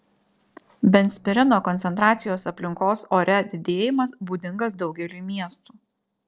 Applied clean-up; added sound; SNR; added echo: neural separator model SepFormer DNS4.